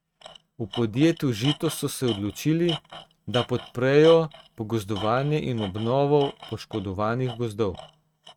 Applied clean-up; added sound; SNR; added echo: neural mask model RNNoise.